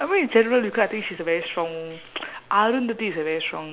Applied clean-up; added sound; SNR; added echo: none; none; none; none.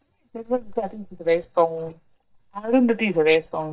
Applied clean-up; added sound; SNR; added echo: neural mask model DeepFilterNet 3.